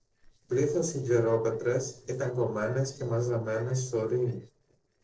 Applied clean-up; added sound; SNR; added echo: neural separator model SepFormer DNS4.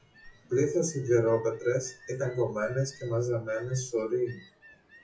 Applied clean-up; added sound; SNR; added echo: classical method WPE with log-MMSE.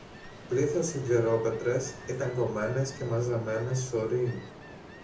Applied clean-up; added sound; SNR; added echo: none; Ocean; 15 dB; reverberation time 0.6 s.